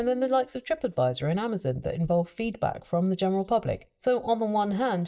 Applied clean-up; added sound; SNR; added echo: neural mask model DeepFilterNet 3.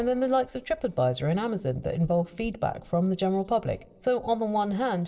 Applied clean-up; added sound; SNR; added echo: neural separator model SepFormer DNS4.